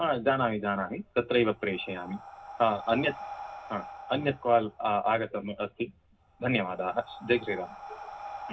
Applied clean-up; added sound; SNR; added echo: none; Breathing; 16 dB; reverberation time 0.4 s.